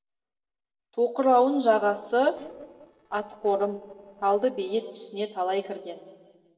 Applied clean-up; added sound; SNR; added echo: neural separator model SepFormer DNS4.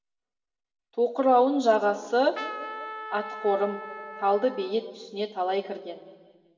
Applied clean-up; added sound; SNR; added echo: none; Trumpet; 12 dB; reverberation time 1.7 s.